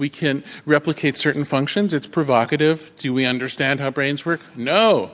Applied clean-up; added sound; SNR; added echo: none; none; none; none.